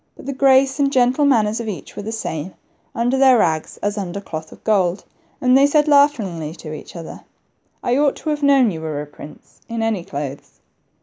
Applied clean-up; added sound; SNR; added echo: none; none; none; none.